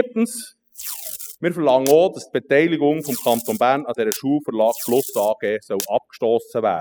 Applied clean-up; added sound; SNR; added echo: classical method spectral subtraction.